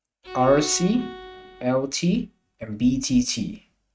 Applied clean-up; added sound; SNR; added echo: neural mask model RNNoise.